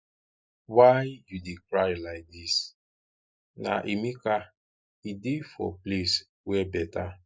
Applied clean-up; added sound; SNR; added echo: neural mask model Resemble Enhance denoiser.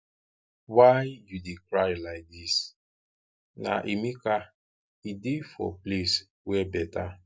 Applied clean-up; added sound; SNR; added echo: none; none; none; none.